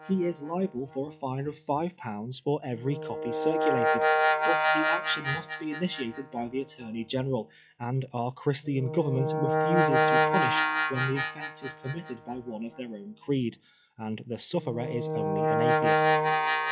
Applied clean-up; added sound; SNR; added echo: classical method log-MMSE.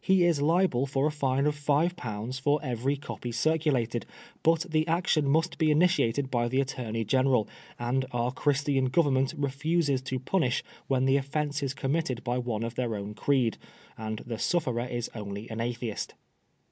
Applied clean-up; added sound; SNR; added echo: none; none; none; none.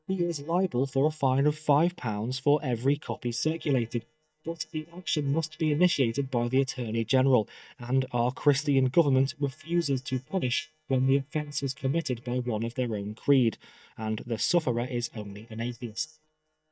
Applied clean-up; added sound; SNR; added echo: neural mask model DeepFilterNet 3.